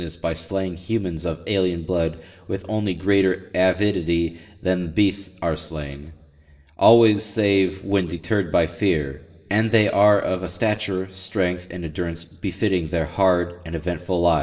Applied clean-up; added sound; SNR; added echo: none; none; none; reverberation time 1.9 s.